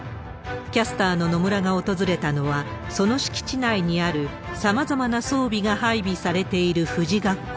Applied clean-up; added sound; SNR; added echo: none; none; none; none.